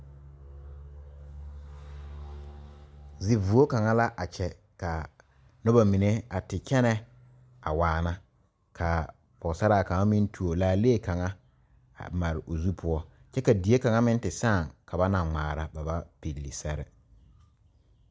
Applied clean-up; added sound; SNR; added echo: none; none; none; none.